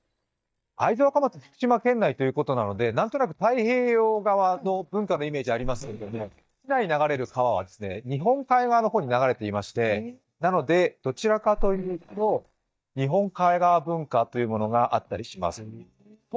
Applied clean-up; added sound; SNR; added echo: neural mask model DeepFilterNet 3.